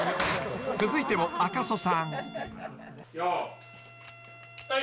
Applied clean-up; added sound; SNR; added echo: none; Bowed string instrument; 19 dB; none.